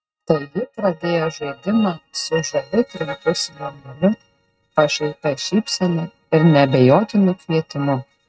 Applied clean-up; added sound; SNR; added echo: neural mask model RNNoise.